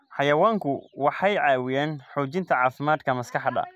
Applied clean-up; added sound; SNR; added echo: none; none; none; none.